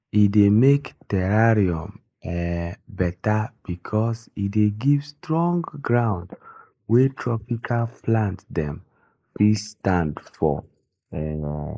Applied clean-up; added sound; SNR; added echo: neural mask model Resemble Enhance denoiser.